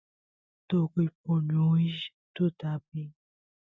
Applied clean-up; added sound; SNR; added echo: none; none; none; none.